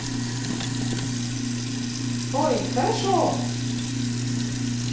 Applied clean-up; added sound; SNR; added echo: none; Sink (filling or washing); -3 dB; reverberation time 0.6 s.